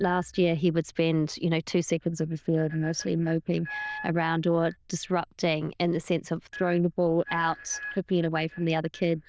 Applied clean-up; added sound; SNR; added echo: neural diffusion model UNIVERSE++.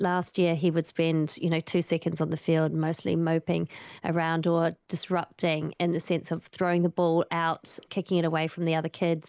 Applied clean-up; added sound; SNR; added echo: neural mask model Resemble Enhance denoiser.